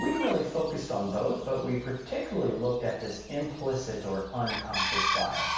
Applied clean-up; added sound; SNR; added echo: none; Chicken, rooster; 5 dB; reverberation time 0.7 s.